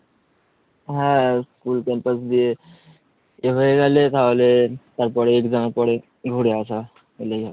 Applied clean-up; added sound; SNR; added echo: none; none; none; none.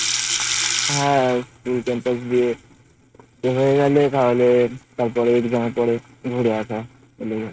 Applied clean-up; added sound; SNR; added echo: neural mask model RNNoise.